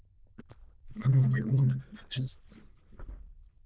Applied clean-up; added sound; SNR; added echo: neural diffusion model UNIVERSE++.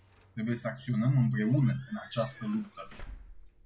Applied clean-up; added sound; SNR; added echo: none; Squeak / Slam / Alarm / Wood; 19 dB; none.